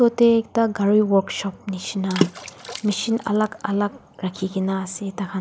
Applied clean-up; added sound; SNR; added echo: none; Water / Splash, splatter; 9 dB; none.